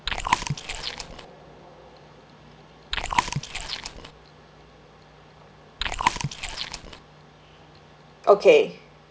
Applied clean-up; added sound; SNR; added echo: none; Chewing, mastication; 0 dB; none.